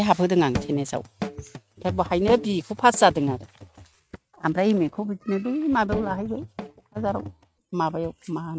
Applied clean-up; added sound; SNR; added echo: neural mask model RNNoise.